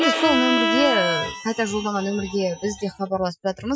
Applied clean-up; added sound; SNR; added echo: classical method Wiener filter.